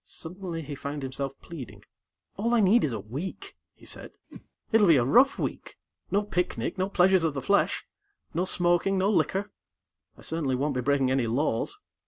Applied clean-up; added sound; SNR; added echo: none; Whoosh, swoosh, swish; 15 dB; none.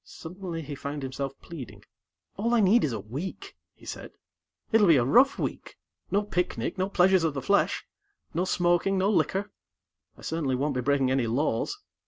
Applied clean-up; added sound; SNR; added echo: none; none; none; none.